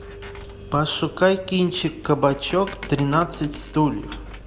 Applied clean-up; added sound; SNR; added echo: none; Squeak; 20 dB; none.